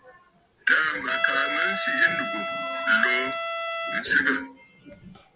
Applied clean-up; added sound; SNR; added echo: none; Trumpet; 4 dB; none.